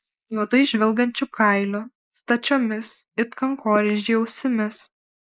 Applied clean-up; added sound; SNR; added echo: neural mask model Resemble Enhance denoiser.